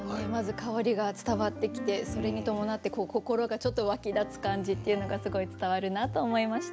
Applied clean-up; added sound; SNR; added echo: none; none; none; none.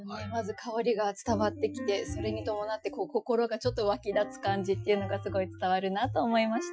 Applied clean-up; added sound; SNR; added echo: classical method Wiener filter.